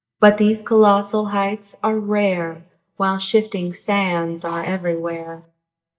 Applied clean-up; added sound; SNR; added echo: neural mask model DeepFilterNet 3.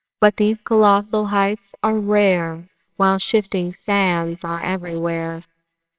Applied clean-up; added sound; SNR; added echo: neural separator model SepFormer WHAMR!.